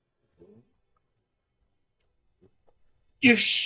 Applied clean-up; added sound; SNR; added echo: neural mask model DeepFilterNet 3.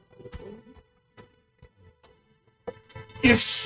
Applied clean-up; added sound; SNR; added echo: neural mask model RNNoise.